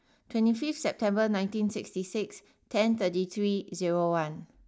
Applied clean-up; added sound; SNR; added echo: none; none; none; none.